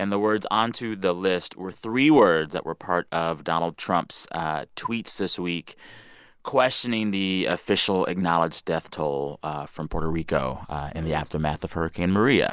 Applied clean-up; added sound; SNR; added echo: none; none; none; none.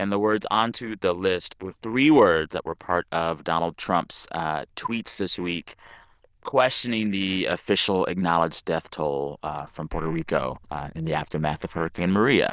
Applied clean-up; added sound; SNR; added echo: neural diffusion model UNIVERSE++.